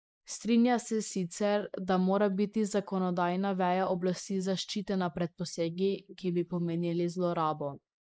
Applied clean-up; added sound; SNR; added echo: neural mask model Resemble Enhance denoiser.